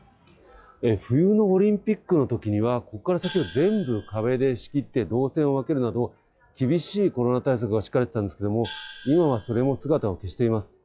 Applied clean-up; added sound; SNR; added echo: classical method log-MMSE.